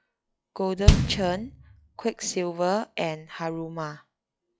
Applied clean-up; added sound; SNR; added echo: classical method log-MMSE.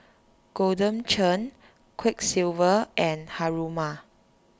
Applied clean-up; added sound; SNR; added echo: none; none; none; none.